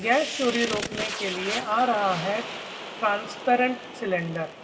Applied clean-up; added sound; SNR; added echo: none; Fire; 8 dB; reverberation time 1.2 s.